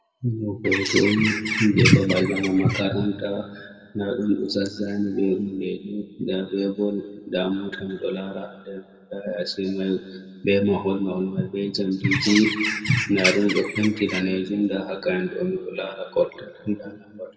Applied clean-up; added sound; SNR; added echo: none; Bird; 3 dB; reverberation time 1.4 s.